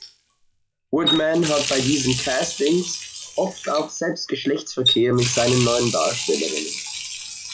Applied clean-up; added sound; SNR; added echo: classical method log-MMSE.